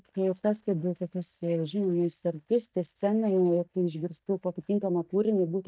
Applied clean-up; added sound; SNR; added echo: neural mask model DeepFilterNet 3.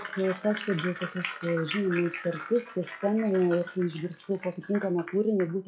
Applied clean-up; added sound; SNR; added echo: classical method log-MMSE.